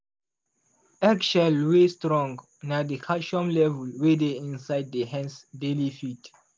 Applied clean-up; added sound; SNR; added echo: none; none; none; none.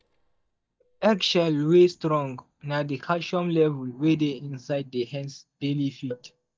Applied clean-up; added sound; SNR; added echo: neural mask model DeepFilterNet 3.